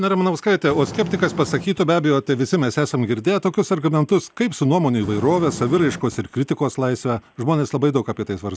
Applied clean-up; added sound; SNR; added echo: none; Fire; 17 dB; none.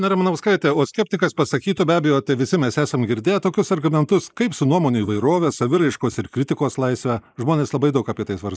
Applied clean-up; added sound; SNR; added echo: neural mask model Resemble Enhance denoiser.